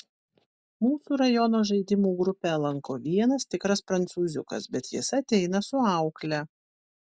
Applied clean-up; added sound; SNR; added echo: none; none; none; none.